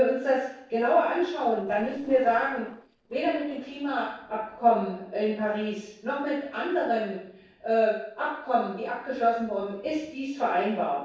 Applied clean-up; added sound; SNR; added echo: neural separator model SepFormer DNS4.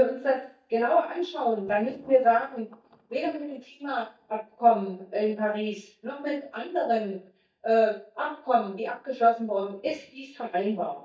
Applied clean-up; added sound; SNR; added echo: neural mask model DeepFilterNet 3.